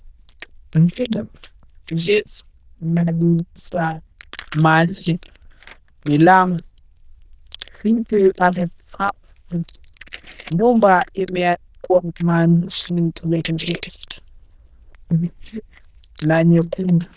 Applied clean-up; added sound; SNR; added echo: neural diffusion model UNIVERSE++.